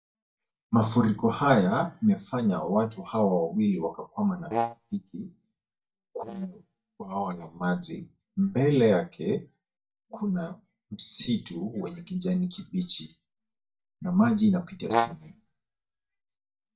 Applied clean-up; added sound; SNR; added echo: neural mask model DeepFilterNet 3.